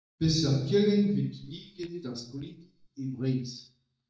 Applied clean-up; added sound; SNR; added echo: neural mask model DeepFilterNet 3.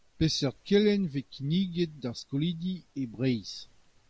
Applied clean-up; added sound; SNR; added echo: none; none; none; none.